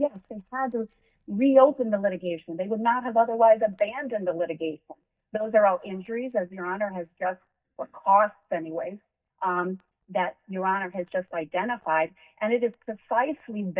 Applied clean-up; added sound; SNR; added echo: neural mask model DeepFilterNet 3.